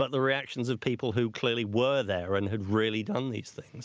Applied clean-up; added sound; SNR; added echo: none; none; none; none.